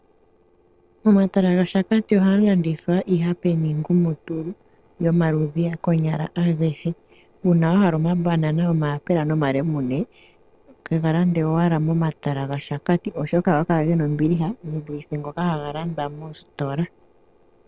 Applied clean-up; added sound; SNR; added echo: neural separator model SepFormer DNS4.